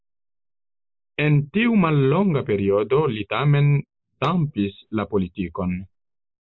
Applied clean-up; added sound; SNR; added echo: neural mask model Resemble Enhance denoiser.